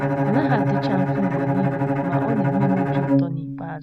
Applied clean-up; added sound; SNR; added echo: none; Bowed string instrument; -5 dB; none.